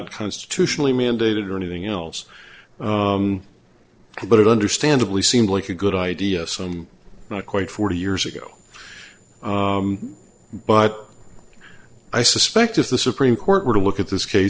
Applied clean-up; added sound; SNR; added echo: neural separator model SepFormer DNS4.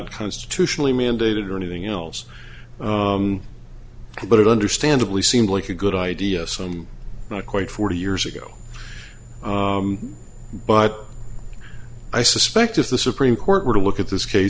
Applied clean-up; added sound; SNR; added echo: none; none; none; none.